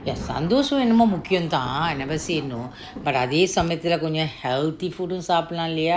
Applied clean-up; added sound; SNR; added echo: none; Thunder; 17 dB; none.